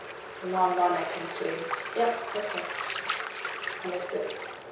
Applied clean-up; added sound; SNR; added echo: none; Waves, surf; 6 dB; reverberation time 0.7 s.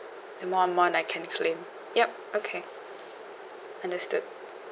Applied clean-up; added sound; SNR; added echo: none; none; none; none.